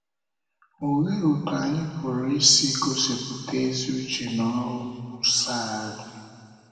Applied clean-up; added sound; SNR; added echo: none; none; none; reverberation time 1.9 s.